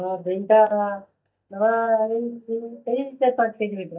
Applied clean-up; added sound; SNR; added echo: neural mask model DeepFilterNet 3.